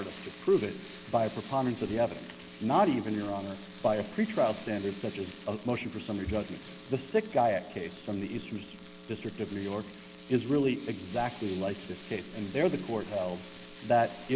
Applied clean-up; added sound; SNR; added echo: none; Frying (food); 15 dB; none.